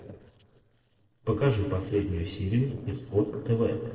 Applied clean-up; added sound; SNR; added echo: neural separator model SepFormer DNS4.